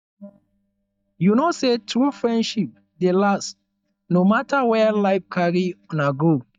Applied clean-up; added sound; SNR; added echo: neural mask model DeepFilterNet 3.